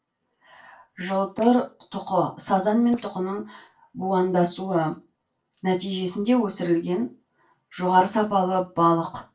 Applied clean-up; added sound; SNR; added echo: neural separator model SepFormer DNS4.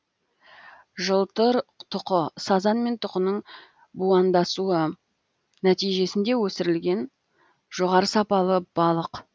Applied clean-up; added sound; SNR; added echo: none; none; none; none.